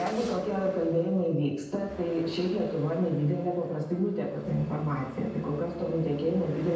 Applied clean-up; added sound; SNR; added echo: none; Engine starting / Accelerating, revving, vroom / Motor vehicle (road); 17 dB; reverberation time 0.9 s.